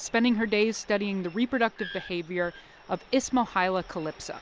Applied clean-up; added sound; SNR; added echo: none; none; none; none.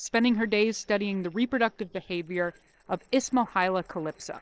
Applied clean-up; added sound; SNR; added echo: neural separator model SepFormer DNS4.